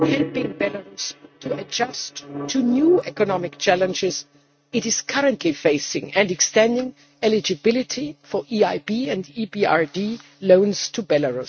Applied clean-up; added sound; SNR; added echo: neural mask model RNNoise.